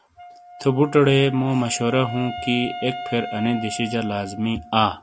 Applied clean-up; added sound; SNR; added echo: none; Wind instrument, woodwind instrument; 12 dB; none.